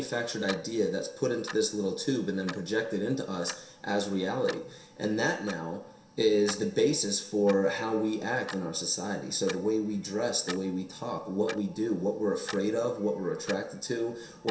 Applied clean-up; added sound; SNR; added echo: none; Clock; 17 dB; reverberation time 0.7 s.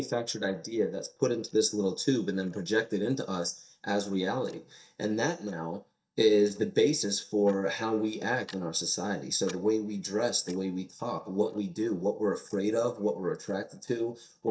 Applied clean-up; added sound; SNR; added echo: neural mask model DeepFilterNet 3.